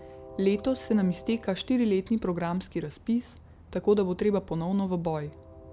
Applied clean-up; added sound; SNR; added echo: none; Train; 19 dB; none.